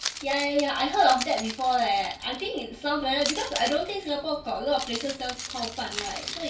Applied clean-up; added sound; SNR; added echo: none; Keys jangling; 10 dB; reverberation time 0.1 s.